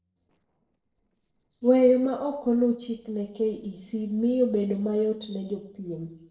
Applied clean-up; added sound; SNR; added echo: neural separator model SepFormer DNS4.